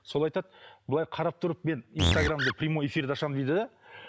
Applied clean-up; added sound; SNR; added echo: none; Animal; -2 dB; none.